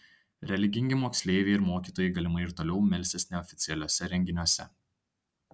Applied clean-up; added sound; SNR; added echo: none; none; none; none.